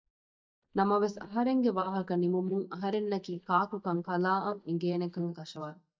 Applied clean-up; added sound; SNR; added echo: neural mask model DeepFilterNet 3.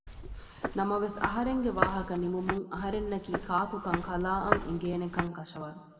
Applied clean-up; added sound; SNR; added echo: none; Walk, footsteps; 3 dB; reverberation time 1.6 s.